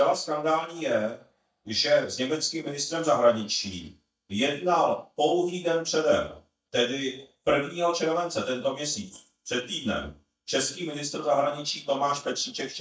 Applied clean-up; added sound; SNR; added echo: neural mask model DeepFilterNet 3.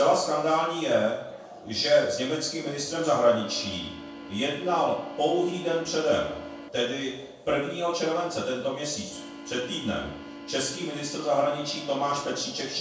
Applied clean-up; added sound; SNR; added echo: none; Organ; 14 dB; reverberation time 0.6 s.